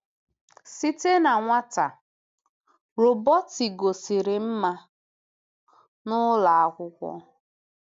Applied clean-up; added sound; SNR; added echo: none; none; none; none.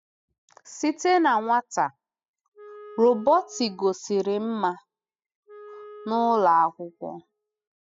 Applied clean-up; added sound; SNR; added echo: classical method spectral subtraction.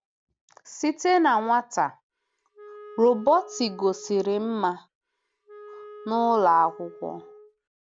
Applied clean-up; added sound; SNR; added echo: none; Wind instrument, woodwind instrument; 19 dB; none.